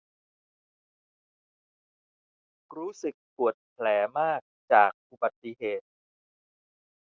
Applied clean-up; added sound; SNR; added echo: none; none; none; none.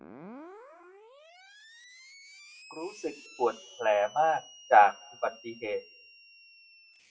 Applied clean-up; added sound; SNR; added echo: classical method WPE with log-MMSE.